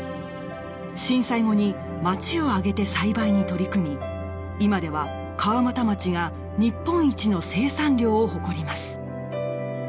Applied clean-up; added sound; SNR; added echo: none; none; none; none.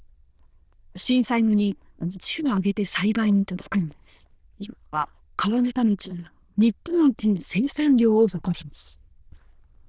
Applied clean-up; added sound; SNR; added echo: neural diffusion model UNIVERSE++.